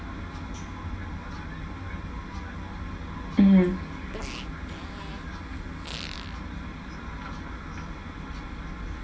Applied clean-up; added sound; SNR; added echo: none; Fart; 14 dB; reverberation time 0.2 s.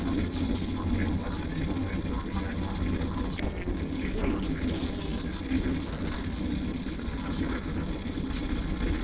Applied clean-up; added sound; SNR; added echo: neural separator model SepFormer DNS4.